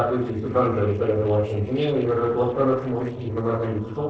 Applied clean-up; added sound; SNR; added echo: neural separator model SepFormer DNS4.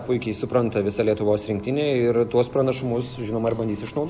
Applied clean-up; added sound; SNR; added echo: none; none; none; none.